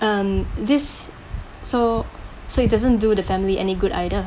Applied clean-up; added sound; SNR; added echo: none; none; none; none.